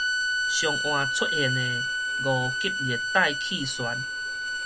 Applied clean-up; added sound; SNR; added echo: none; Bowed string instrument; -2 dB; none.